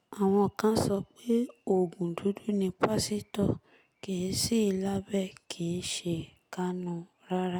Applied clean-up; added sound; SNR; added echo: none; none; none; none.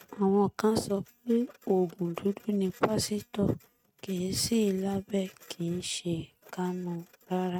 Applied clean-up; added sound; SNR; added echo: neural mask model RNNoise.